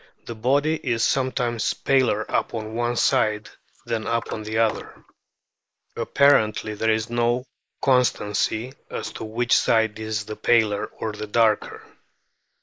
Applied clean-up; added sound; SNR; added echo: neural mask model Resemble Enhance denoiser.